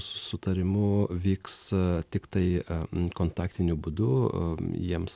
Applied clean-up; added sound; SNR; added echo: none; none; none; none.